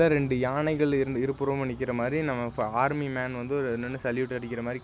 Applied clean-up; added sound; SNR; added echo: none; none; none; none.